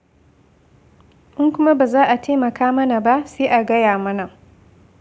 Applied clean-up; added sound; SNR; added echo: none; none; none; none.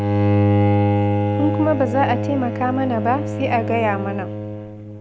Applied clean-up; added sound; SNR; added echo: none; Bowed string instrument; -3 dB; none.